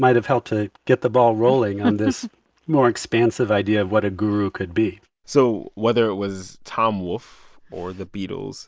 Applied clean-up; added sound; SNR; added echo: none; none; none; none.